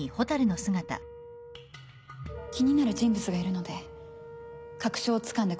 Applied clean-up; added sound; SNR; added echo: none; Wind instrument, woodwind instrument; 16 dB; none.